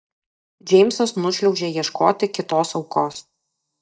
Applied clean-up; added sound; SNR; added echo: neural mask model DeepFilterNet 3.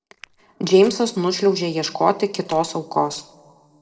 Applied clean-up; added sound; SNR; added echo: neural separator model SepFormer DNS4.